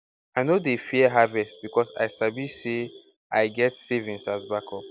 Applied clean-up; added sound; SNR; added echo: none; none; none; none.